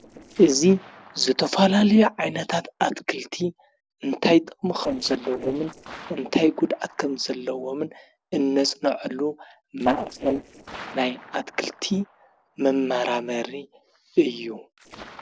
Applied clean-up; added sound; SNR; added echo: neural separator model SepFormer DNS4.